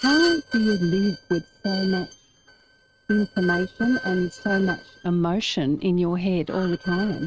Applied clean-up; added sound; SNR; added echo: neural mask model RNNoise.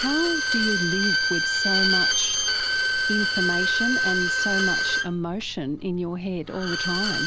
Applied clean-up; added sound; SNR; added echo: none; Bowed string instrument; -4 dB; none.